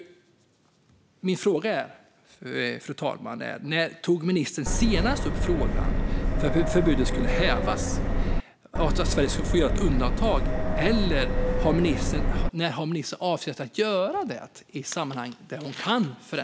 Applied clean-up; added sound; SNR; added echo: none; Subway, metro, underground; -4 dB; none.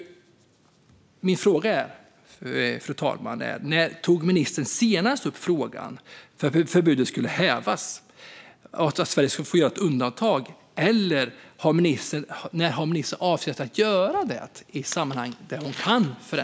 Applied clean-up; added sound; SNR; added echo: none; none; none; none.